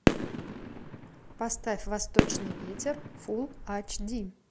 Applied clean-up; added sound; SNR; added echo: none; Fireworks; -5 dB; none.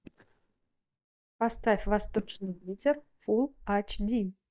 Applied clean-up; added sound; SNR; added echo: neural mask model DeepFilterNet 3.